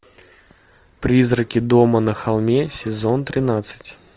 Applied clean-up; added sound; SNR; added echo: none; none; none; none.